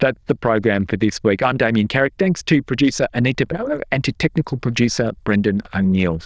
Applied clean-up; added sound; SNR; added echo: neural diffusion model UNIVERSE++.